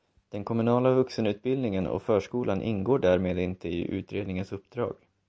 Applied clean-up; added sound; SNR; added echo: none; none; none; none.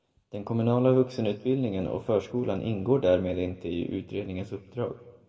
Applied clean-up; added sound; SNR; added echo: none; none; none; reverberation time 1.4 s.